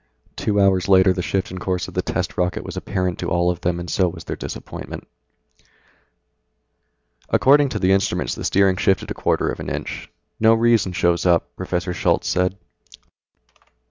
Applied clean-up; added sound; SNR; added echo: none; none; none; none.